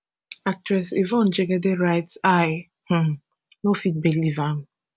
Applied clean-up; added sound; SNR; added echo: none; none; none; none.